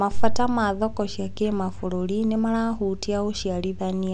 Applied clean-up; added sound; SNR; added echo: none; none; none; none.